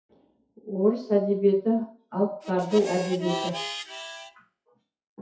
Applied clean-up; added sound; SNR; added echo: classical method WPE with log-MMSE.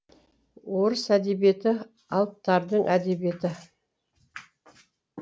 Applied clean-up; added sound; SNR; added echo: none; none; none; none.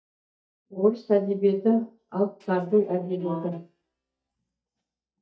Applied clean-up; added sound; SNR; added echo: neural mask model DeepFilterNet 3.